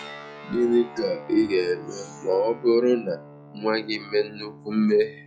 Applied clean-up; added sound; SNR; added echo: classical method log-MMSE.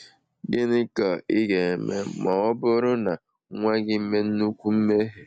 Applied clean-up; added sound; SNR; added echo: none; none; none; none.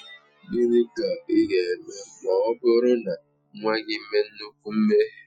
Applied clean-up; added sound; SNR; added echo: classical method Wiener filter.